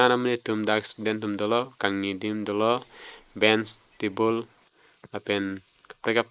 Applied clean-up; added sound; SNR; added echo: neural mask model Resemble Enhance denoiser.